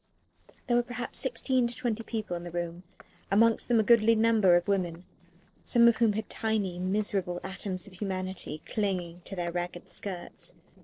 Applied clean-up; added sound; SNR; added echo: neural separator model SepFormer DNS4.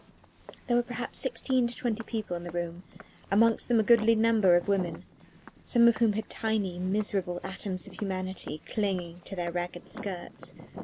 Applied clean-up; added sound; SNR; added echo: none; Walk, footsteps; 18 dB; none.